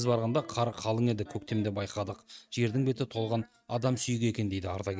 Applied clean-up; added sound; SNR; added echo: neural mask model RNNoise.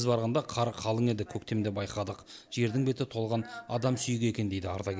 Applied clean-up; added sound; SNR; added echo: none; none; none; none.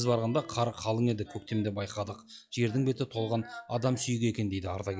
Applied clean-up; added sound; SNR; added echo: classical method log-MMSE.